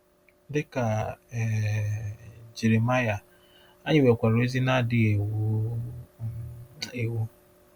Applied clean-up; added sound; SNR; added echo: none; none; none; none.